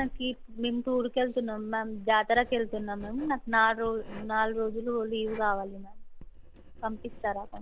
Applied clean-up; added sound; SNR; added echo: none; Writing; 12 dB; none.